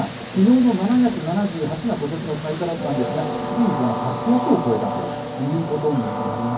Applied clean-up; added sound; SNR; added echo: none; Train; 7 dB; reverberation time 0.3 s.